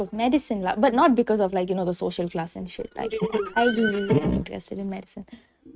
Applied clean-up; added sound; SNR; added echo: neural mask model RNNoise.